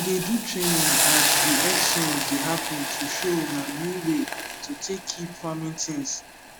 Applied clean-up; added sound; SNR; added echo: none; Hiss; -2 dB; none.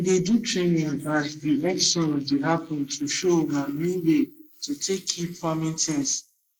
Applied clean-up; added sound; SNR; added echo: neural mask model Resemble Enhance denoiser.